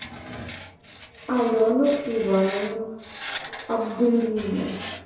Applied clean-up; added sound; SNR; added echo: none; Screech; 12 dB; reverberation time 1.0 s.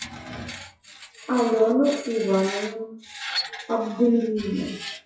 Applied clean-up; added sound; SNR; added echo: classical method WPE with log-MMSE.